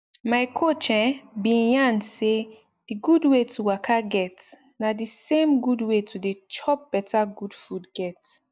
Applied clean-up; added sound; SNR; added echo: none; none; none; none.